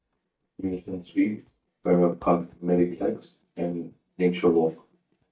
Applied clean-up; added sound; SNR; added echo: neural mask model DeepFilterNet 3.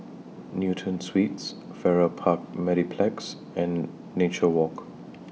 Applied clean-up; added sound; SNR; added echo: none; none; none; none.